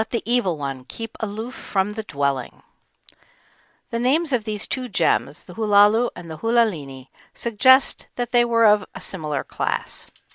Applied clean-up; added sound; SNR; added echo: none; none; none; none.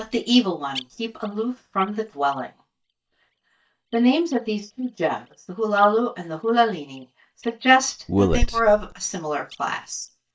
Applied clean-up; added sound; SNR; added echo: neural mask model DeepFilterNet 3.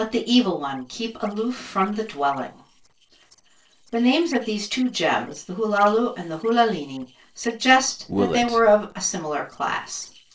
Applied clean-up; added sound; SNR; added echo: neural separator model SepFormer DNS4.